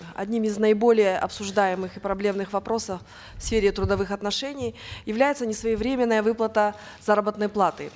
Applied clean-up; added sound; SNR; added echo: none; none; none; none.